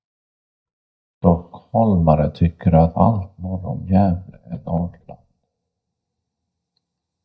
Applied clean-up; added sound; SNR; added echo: neural mask model DeepFilterNet 3.